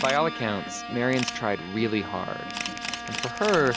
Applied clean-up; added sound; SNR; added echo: none; Bowed string instrument + Camera; 7 dB; none.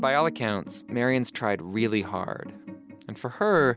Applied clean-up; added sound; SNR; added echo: none; none; none; none.